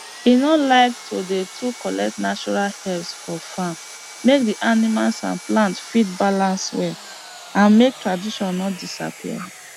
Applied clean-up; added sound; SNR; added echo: none; Sawing; 17 dB; none.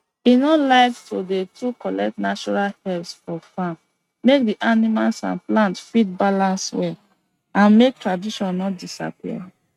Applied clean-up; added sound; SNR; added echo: neural mask model RNNoise.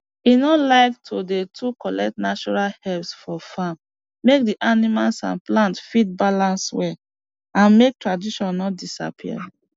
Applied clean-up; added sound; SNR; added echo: none; none; none; none.